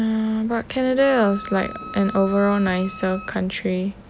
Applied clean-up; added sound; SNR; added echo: none; Wind instrument, woodwind instrument; 16 dB; none.